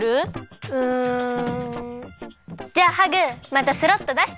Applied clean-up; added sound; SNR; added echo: none; none; none; none.